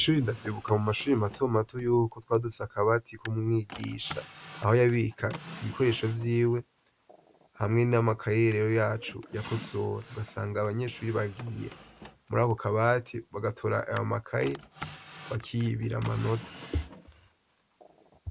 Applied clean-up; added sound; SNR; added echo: none; Drawer open or close; 18 dB; none.